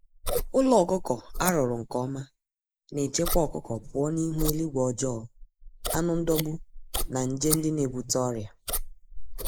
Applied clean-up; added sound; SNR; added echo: neural mask model Resemble Enhance denoiser.